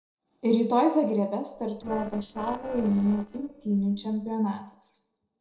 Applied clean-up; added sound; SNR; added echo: neural separator model SepFormer DNS4.